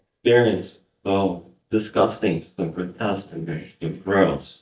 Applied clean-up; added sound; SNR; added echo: neural mask model DeepFilterNet 3.